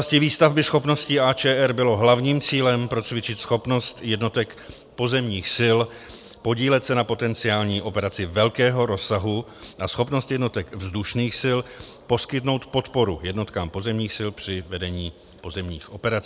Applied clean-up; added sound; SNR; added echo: none; none; none; none.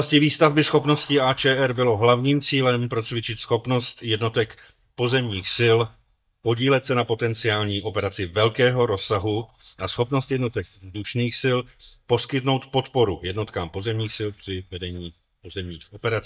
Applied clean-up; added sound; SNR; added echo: neural mask model DeepFilterNet 3.